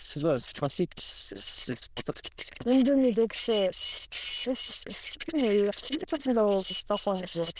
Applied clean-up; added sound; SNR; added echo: neural diffusion model UNIVERSE++.